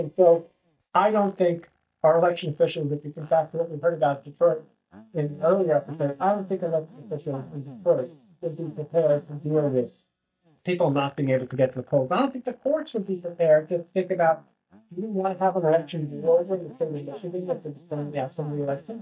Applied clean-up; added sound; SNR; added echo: neural mask model DeepFilterNet 3.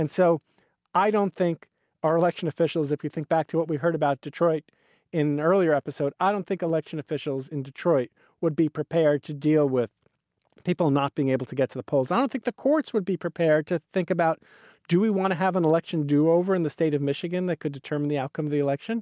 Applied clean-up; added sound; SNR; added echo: none; none; none; none.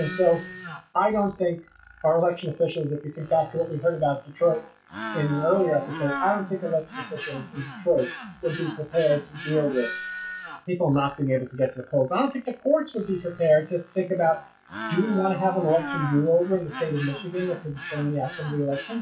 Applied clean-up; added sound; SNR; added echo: classical method WPE with log-MMSE.